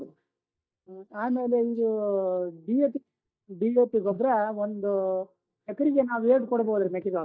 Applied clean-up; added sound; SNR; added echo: neural mask model DeepFilterNet 3.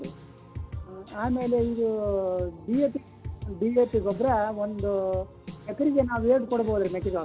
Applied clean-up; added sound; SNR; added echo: none; Drum kit; 12 dB; none.